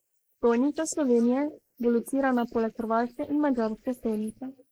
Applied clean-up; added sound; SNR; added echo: neural mask model Resemble Enhance denoiser.